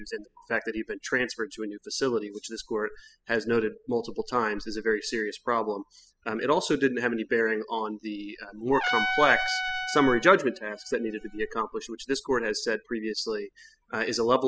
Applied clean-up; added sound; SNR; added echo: classical method spectral subtraction.